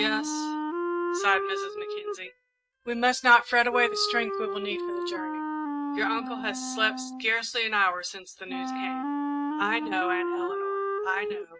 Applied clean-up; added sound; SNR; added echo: neural mask model RNNoise.